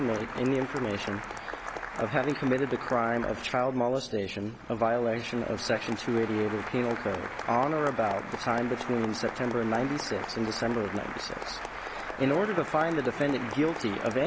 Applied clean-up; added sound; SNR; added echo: none; Applause; 9 dB; none.